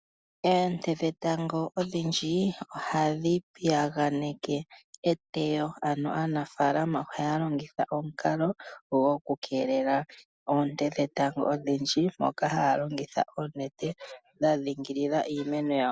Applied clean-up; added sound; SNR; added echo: none; none; none; none.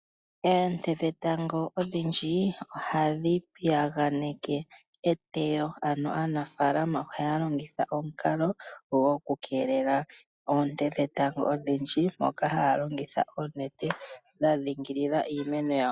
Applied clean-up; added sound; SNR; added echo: classical method log-MMSE.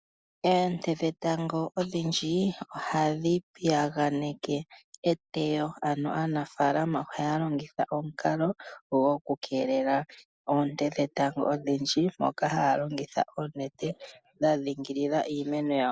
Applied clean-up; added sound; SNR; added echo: neural mask model Resemble Enhance denoiser.